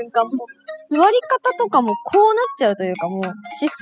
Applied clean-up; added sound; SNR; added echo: classical method spectral subtraction.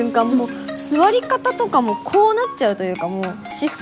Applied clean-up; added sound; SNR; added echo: none; Bass guitar; 16 dB; none.